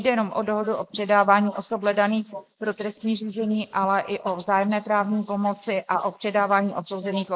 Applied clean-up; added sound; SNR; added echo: neural mask model Resemble Enhance denoiser.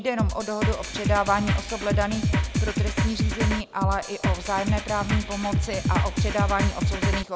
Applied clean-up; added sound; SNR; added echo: none; Drum kit; -3 dB; none.